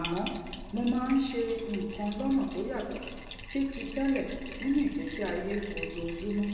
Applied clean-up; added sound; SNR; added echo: none; Bathtub (filling or washing); 11 dB; reverberation time 1.2 s.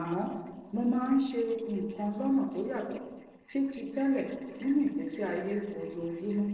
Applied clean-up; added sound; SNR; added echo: neural separator model SepFormer DNS4.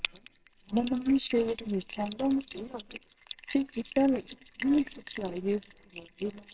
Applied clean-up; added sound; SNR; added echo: neural separator model SepFormer WHAMR!.